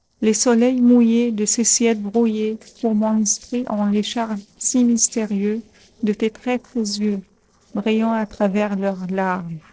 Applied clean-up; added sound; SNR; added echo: neural separator model SepFormer DNS4.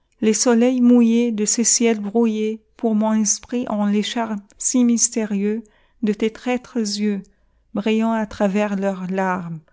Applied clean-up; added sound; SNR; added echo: none; none; none; none.